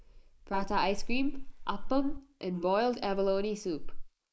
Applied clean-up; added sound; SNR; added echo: neural mask model Resemble Enhance denoiser.